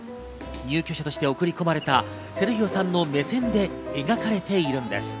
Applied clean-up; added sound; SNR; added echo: none; none; none; none.